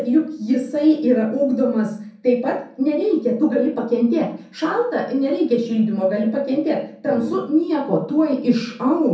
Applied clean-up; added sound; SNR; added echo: none; none; none; reverberation time 0.5 s.